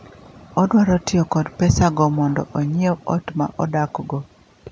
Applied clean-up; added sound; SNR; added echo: none; none; none; none.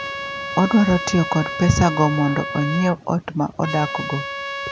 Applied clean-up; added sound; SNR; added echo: none; Trumpet; 8 dB; none.